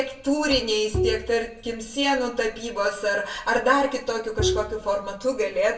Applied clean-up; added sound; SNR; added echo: none; Bowed string instrument; 5 dB; reverberation time 0.2 s.